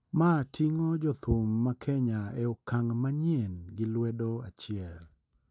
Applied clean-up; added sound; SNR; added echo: none; none; none; none.